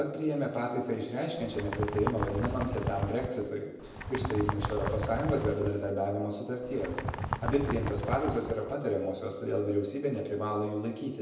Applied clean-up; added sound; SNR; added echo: none; Bird; 3 dB; reverberation time 0.9 s.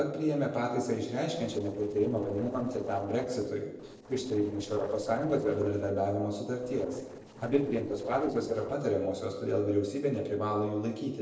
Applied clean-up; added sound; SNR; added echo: neural separator model SepFormer DNS4.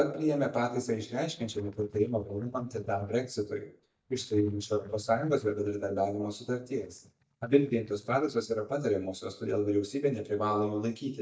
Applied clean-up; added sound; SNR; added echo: neural mask model DeepFilterNet 3.